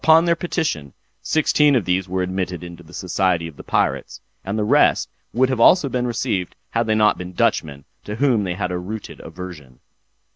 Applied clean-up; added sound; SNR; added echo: none; none; none; none.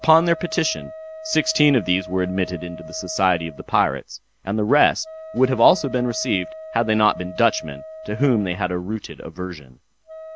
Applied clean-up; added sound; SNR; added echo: none; Wind instrument, woodwind instrument; 16 dB; none.